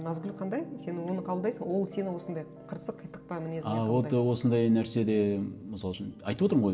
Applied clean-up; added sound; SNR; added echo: none; Piano; 18 dB; reverberation time 1.2 s.